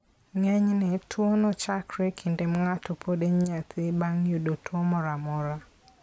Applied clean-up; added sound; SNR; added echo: none; none; none; none.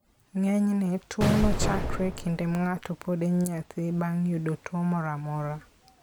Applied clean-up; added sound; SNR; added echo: none; Explosion; 3 dB; none.